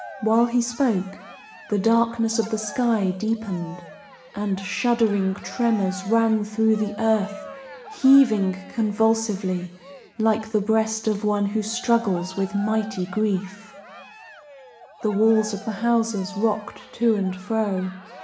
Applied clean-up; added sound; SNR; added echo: none; Cheering; 18 dB; reverberation time 0.8 s.